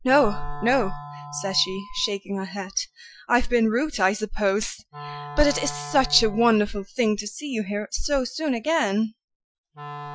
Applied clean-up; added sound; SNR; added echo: classical method Wiener filter.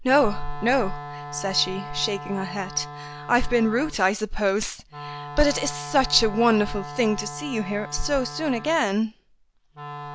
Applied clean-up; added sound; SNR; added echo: none; Wind instrument, woodwind instrument; 13 dB; none.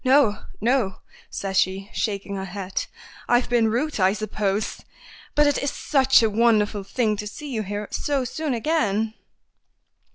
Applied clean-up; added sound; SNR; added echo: none; none; none; none.